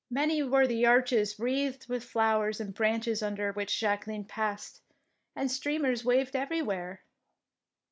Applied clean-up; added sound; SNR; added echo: none; none; none; none.